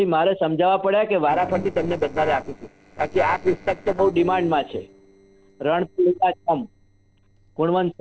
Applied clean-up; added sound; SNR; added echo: neural separator model SepFormer DNS4.